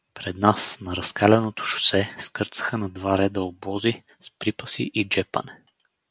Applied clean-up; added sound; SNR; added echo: none; none; none; none.